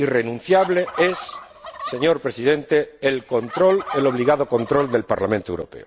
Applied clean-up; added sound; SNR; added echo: none; Fowl; 14 dB; none.